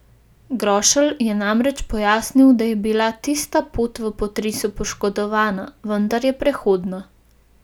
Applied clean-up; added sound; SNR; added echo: none; none; none; none.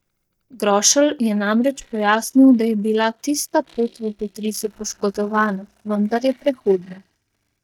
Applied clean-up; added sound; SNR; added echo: neural mask model DeepFilterNet 3.